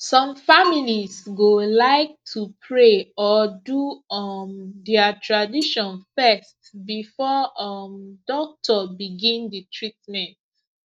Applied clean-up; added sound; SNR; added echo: neural mask model DeepFilterNet 3.